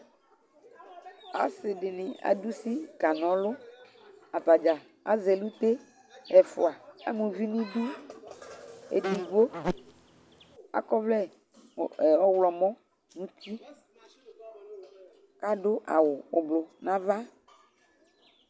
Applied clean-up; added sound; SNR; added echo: none; Insect; 8 dB; none.